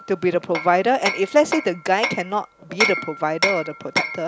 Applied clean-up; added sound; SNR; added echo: none; Hammer; 6 dB; none.